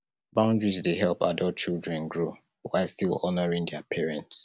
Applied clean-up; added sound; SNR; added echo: none; none; none; none.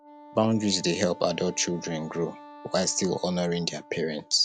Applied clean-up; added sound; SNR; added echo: none; Wind instrument, woodwind instrument; 19 dB; none.